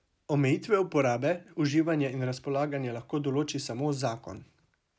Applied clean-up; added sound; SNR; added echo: none; none; none; none.